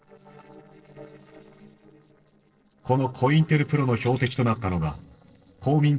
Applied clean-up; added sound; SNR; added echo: neural separator model SepFormer DNS4.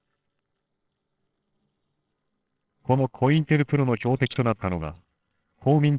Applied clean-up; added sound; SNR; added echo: neural separator model SepFormer WHAMR!.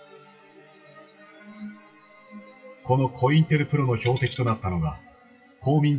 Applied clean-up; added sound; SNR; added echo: classical method WPE with log-MMSE.